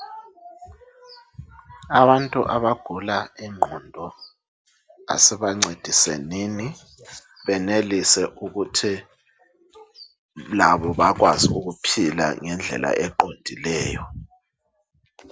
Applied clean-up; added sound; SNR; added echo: none; none; none; none.